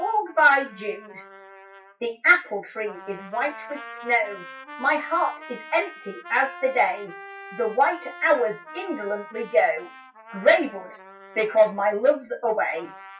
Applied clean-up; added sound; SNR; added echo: classical method WPE with log-MMSE.